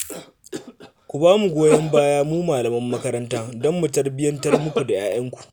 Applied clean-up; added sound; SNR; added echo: none; Cough; 8 dB; none.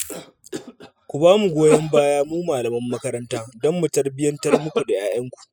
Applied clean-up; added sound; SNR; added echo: classical method spectral subtraction.